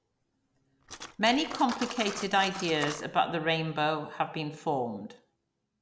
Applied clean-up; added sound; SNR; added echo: none; Cutlery, silverware; 14 dB; none.